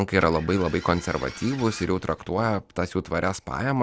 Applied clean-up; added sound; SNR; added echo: none; Engine starting; 17 dB; none.